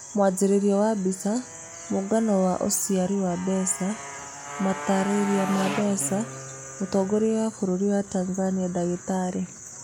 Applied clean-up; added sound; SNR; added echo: none; Motorcycle; 13 dB; none.